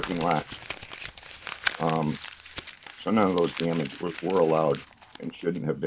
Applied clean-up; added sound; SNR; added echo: none; Crumpling, crinkling; 11 dB; none.